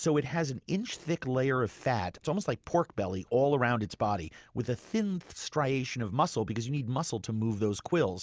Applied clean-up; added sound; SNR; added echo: none; none; none; none.